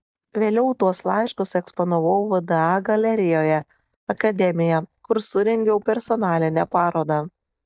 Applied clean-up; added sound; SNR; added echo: neural mask model DeepFilterNet 3.